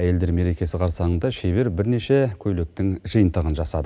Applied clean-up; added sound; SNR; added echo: none; none; none; none.